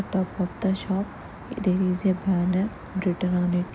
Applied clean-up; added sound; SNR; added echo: none; Traffic noise, roadway noise; 15 dB; none.